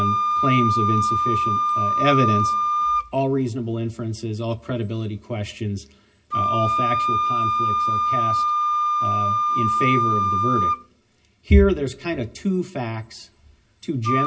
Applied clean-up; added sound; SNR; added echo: none; Wind instrument, woodwind instrument; -1 dB; reverberation time 0.4 s.